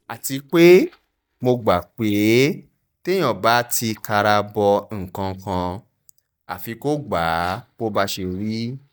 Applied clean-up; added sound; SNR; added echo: neural mask model DeepFilterNet 3.